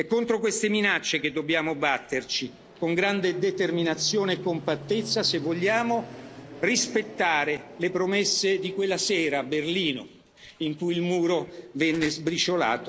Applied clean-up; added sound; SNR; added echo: none; Fixed-wing aircraft, airplane; 20 dB; none.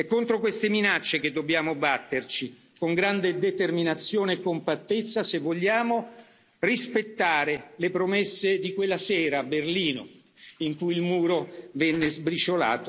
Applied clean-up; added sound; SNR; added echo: none; none; none; none.